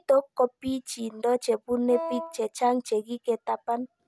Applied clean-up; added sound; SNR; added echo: none; Wind instrument, woodwind instrument; 8 dB; none.